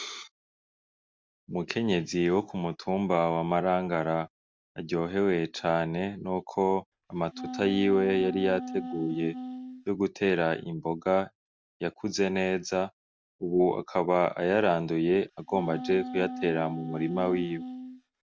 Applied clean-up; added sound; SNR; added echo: neural mask model RNNoise.